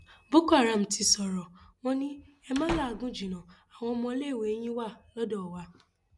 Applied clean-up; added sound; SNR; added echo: none; Slam / Wood; 12 dB; none.